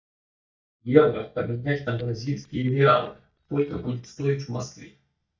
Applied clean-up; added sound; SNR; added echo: neural mask model DeepFilterNet 3.